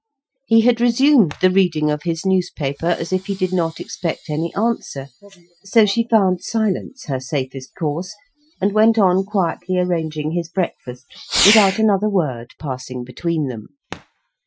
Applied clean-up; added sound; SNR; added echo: classical method Wiener filter.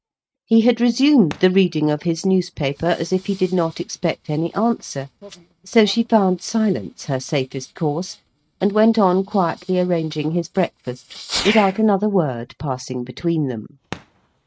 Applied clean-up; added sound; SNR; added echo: neural mask model RNNoise.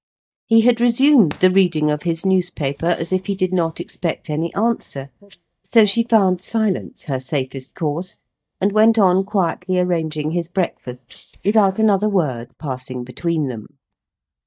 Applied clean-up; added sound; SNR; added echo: neural mask model DeepFilterNet 3.